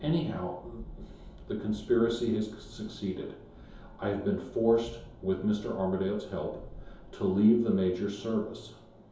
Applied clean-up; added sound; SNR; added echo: none; Thunderstorm; 19 dB; reverberation time 2.8 s.